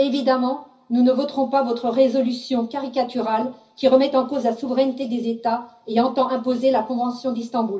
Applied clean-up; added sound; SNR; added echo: none; none; none; reverberation time 0.4 s.